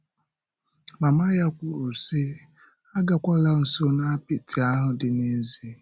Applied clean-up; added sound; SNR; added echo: none; none; none; none.